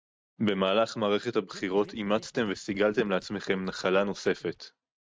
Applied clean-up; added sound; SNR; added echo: neural mask model RNNoise.